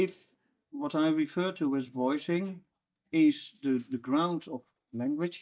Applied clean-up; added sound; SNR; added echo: neural mask model DeepFilterNet 3.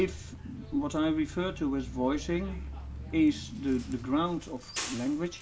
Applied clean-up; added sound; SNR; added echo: none; Bus; 10 dB; reverberation time 0.2 s.